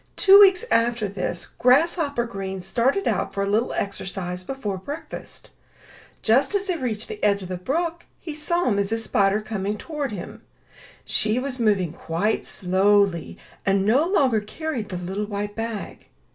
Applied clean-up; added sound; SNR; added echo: none; none; none; none.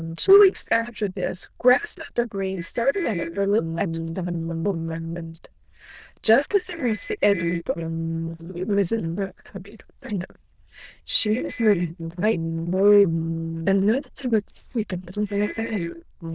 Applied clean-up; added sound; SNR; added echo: neural diffusion model UNIVERSE++.